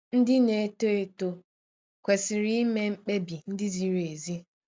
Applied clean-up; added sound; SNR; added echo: none; none; none; none.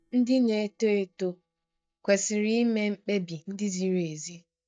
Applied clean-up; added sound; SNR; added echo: neural mask model DeepFilterNet 3.